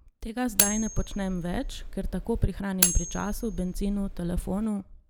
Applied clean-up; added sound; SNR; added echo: none; Cutlery, silverware; 2 dB; none.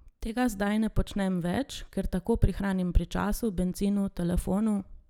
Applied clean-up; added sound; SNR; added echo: none; none; none; none.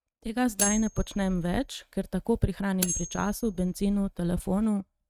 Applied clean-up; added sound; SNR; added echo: neural mask model RNNoise.